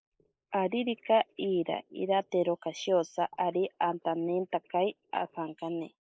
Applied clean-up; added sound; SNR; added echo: neural mask model Resemble Enhance denoiser.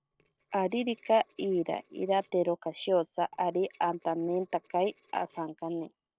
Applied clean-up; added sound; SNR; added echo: neural separator model SepFormer DNS4.